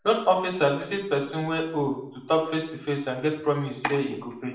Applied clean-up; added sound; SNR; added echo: none; none; none; reverberation time 0.6 s.